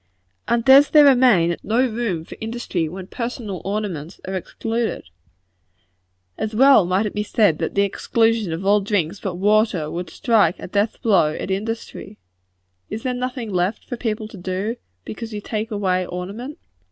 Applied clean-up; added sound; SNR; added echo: none; none; none; none.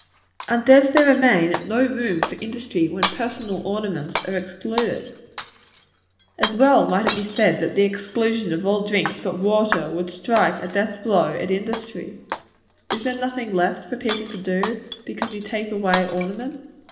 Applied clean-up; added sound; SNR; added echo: none; Shatter; 8 dB; reverberation time 1.1 s.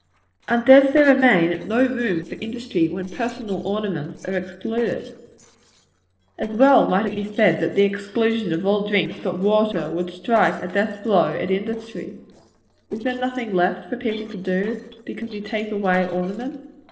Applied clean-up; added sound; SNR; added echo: neural separator model SepFormer DNS4.